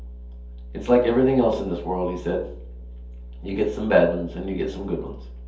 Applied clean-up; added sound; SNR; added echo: none; none; none; reverberation time 0.5 s.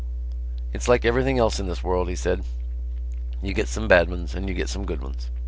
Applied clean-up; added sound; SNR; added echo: none; none; none; none.